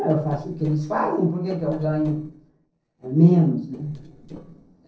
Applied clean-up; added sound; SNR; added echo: neural separator model SepFormer DNS4.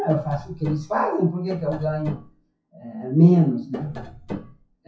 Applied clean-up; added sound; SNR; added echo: classical method WPE with log-MMSE.